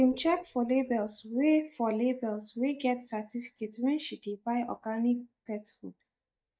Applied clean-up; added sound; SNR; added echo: neural mask model DeepFilterNet 3.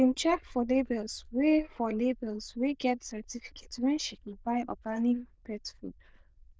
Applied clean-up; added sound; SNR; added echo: neural diffusion model UNIVERSE++.